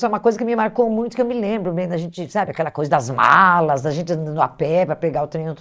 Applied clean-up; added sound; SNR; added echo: neural mask model Resemble Enhance denoiser.